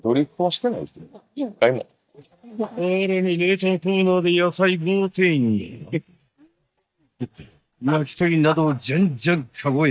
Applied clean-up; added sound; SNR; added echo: neural mask model DeepFilterNet 3.